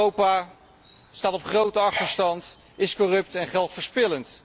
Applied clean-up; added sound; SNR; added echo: none; Sneeze; 15 dB; none.